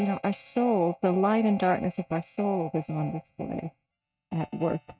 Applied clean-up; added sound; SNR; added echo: neural mask model RNNoise.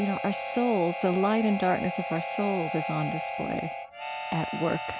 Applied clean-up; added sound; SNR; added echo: none; Harmonica; 5 dB; none.